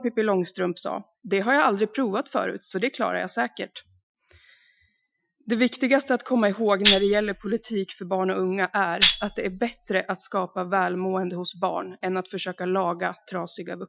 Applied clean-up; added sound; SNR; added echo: classical method Wiener filter.